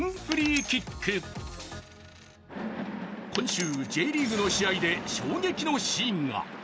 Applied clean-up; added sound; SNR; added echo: none; Coin (dropping); 14 dB; none.